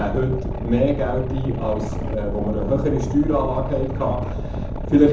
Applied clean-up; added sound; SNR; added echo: none; Boat, Water vehicle; 4 dB; reverberation time 0.6 s.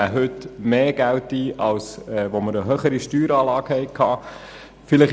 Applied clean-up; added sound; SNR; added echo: none; none; none; none.